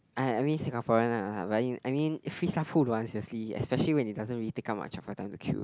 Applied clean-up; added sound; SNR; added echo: none; none; none; none.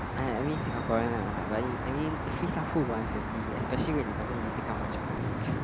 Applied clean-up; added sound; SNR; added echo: none; Traffic noise, roadway noise; 0 dB; none.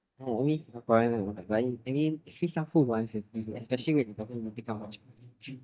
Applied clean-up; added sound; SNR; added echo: neural mask model DeepFilterNet 3.